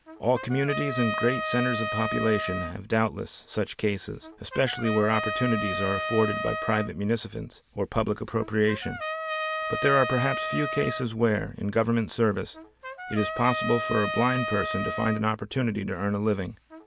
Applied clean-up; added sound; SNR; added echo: none; Trumpet; 6 dB; none.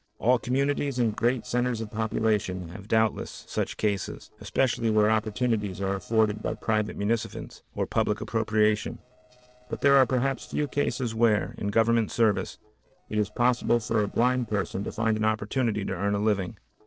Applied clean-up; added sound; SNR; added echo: neural separator model SepFormer DNS4.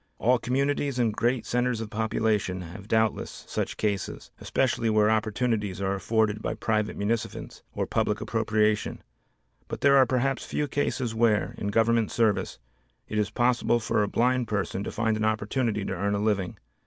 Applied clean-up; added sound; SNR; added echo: none; none; none; none.